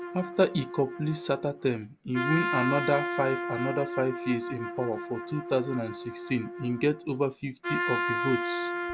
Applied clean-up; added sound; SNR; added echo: none; Trumpet; 5 dB; none.